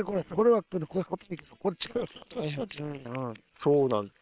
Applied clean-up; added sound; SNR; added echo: neural separator model SepFormer WHAM!.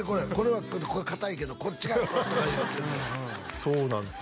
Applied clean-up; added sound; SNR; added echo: none; Acoustic guitar / Strum; 12 dB; none.